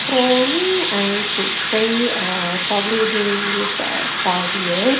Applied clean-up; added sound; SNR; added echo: none; Sink (filling or washing) / Water tap, faucet; 1 dB; reverberation time 0.5 s.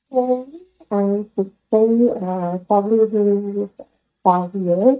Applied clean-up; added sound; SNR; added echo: neural mask model DeepFilterNet 3.